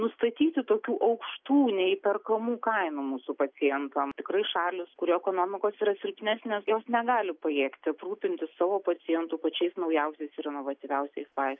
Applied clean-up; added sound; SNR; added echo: none; none; none; none.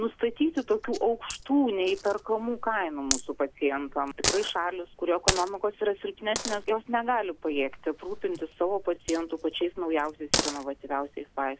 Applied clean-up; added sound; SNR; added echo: none; Coin (dropping); 8 dB; none.